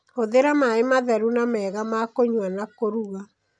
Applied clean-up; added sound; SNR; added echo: none; none; none; none.